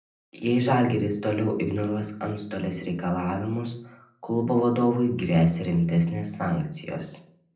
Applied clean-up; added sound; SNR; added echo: none; none; none; reverberation time 0.6 s.